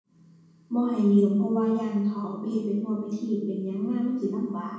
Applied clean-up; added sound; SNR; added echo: none; none; none; reverberation time 1.1 s.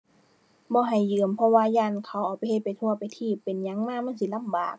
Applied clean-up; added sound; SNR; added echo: none; none; none; none.